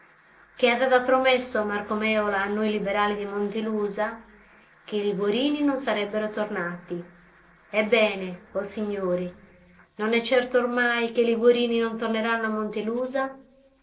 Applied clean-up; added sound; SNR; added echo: none; none; none; reverberation time 0.2 s.